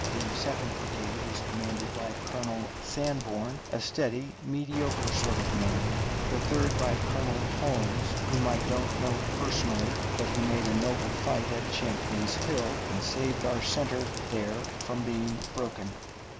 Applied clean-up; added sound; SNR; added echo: none; Rain; -1 dB; none.